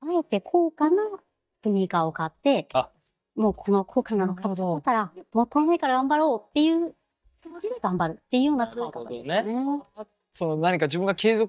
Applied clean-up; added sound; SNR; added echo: neural mask model DeepFilterNet 3.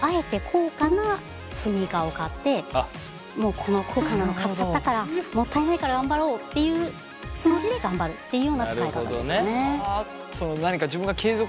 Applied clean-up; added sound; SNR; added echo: none; Bowed string instrument; 12 dB; none.